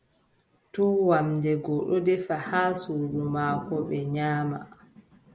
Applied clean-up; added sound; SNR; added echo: none; none; none; none.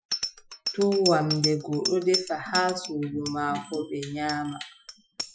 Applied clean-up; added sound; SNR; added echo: classical method Wiener filter.